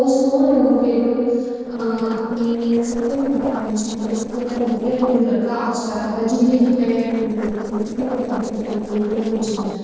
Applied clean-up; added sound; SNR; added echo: neural separator model SepFormer DNS4.